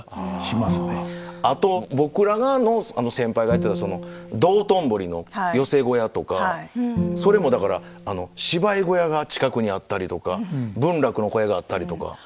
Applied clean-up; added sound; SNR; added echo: none; Bowed string instrument; 9 dB; none.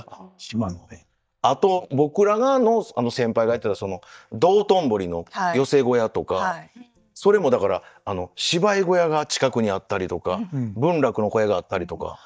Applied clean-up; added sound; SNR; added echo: neural mask model DeepFilterNet 3.